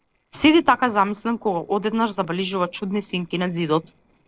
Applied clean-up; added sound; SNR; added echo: neural separator model SepFormer DNS4.